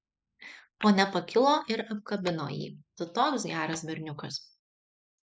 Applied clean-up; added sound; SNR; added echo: neural mask model Resemble Enhance denoiser.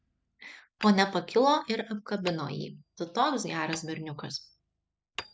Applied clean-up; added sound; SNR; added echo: none; Hammer; 18 dB; none.